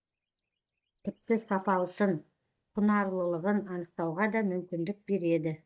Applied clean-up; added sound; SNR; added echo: neural mask model DeepFilterNet 3.